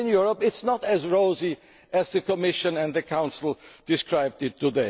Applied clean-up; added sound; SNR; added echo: none; none; none; none.